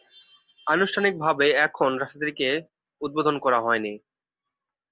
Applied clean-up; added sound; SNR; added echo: none; none; none; none.